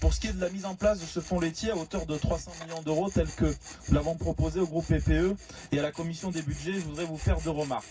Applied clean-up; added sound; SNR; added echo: none; Tools; 19 dB; reverberation time 0.4 s.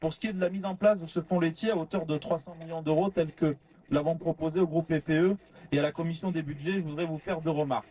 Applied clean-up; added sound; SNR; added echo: neural separator model SepFormer DNS4.